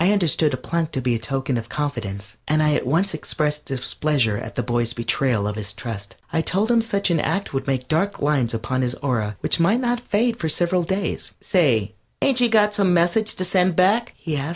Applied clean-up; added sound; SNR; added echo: none; none; none; none.